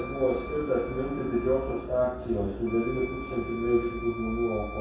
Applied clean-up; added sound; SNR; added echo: none; Wind instrument, woodwind instrument; 15 dB; reverberation time 0.7 s.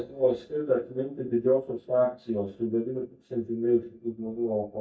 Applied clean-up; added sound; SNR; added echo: neural mask model DeepFilterNet 3.